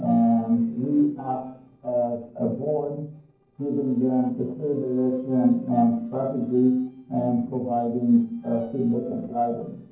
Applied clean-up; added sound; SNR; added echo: neural separator model SepFormer DNS4.